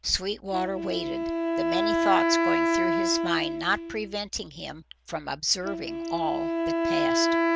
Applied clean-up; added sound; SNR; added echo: none; Wind instrument, woodwind instrument; -3 dB; none.